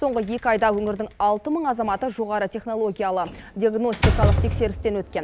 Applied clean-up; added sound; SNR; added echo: none; Slam; 4 dB; none.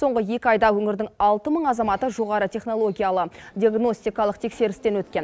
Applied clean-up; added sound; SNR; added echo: none; none; none; none.